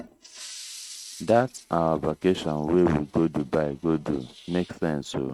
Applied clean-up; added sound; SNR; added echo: neural mask model RNNoise.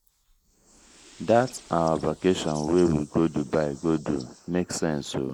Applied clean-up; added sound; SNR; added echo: neural mask model Resemble Enhance denoiser.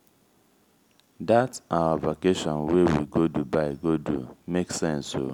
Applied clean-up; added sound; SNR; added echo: none; none; none; none.